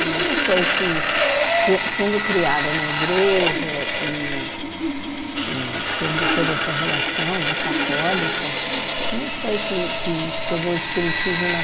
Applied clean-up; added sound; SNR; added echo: none; Sawing; -2 dB; none.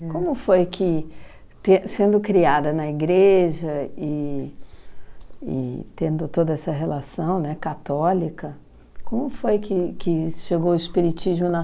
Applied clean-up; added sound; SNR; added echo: none; none; none; none.